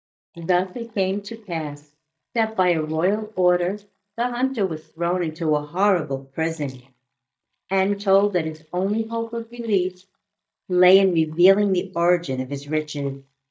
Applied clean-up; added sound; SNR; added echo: neural mask model DeepFilterNet 3.